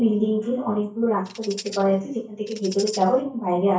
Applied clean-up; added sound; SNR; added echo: neural mask model DeepFilterNet 3.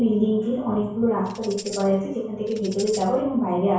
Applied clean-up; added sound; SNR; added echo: none; Tambourine; 17 dB; reverberation time 0.6 s.